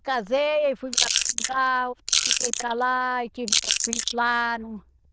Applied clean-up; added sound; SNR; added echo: neural diffusion model UNIVERSE++.